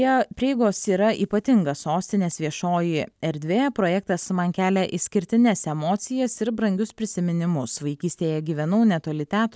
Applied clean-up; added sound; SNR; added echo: none; none; none; none.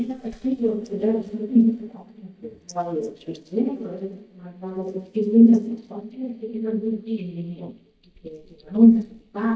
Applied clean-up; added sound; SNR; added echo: neural mask model DeepFilterNet 3.